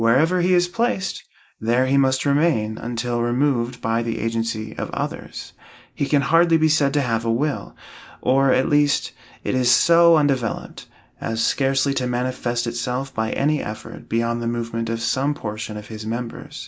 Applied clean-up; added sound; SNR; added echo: neural mask model Resemble Enhance denoiser.